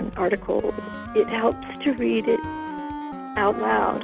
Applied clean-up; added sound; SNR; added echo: none; Wind instrument, woodwind instrument; 10 dB; none.